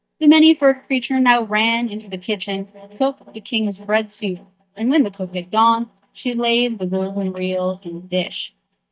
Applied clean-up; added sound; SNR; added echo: neural mask model DeepFilterNet 3.